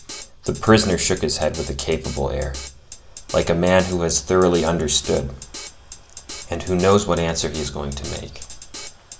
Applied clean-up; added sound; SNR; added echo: none; Drum kit; 17 dB; none.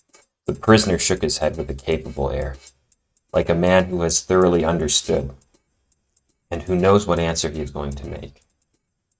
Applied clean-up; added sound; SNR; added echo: neural mask model RNNoise.